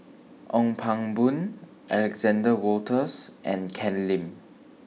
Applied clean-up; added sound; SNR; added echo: none; none; none; none.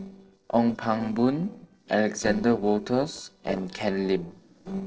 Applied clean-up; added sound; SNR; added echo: neural separator model SepFormer DNS4.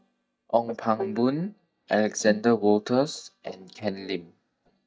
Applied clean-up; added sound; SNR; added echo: neural mask model DeepFilterNet 3.